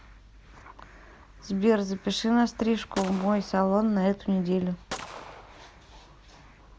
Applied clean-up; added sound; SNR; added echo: none; Gunshot, gunfire; 15 dB; none.